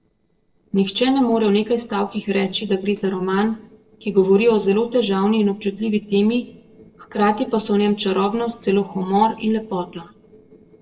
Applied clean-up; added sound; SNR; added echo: neural separator model SepFormer DNS4.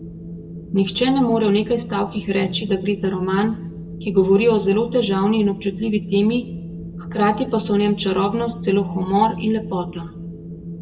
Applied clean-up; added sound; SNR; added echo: none; Wind; 11 dB; reverberation time 0.5 s.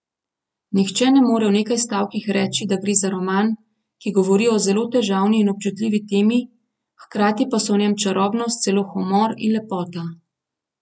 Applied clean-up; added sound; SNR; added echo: none; none; none; none.